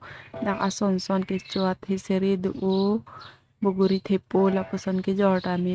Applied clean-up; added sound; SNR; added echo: neural mask model RNNoise.